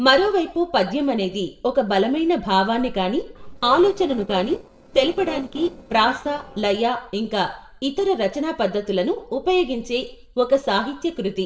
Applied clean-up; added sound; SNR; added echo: neural separator model SepFormer DNS4.